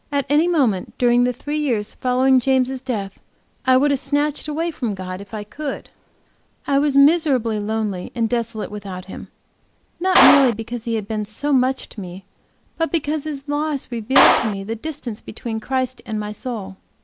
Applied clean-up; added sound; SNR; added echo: none; Clapping; 1 dB; none.